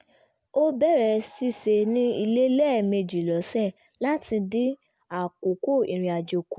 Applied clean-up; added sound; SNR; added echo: none; none; none; none.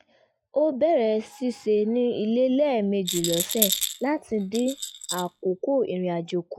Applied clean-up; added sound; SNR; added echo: classical method log-MMSE.